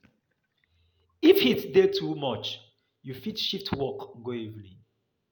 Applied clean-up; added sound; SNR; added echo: none; none; none; none.